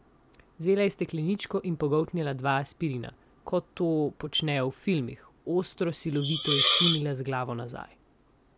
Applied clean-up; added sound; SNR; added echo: none; Hiss; -3 dB; none.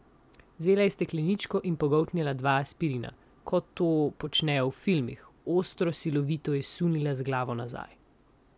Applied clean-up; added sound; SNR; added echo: none; none; none; none.